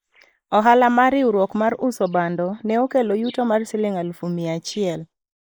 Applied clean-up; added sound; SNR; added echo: neural mask model Resemble Enhance denoiser.